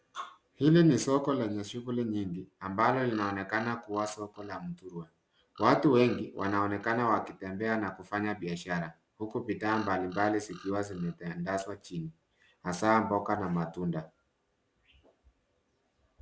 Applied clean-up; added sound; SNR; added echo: none; Bird vocalization, bird call, bird song; 20 dB; none.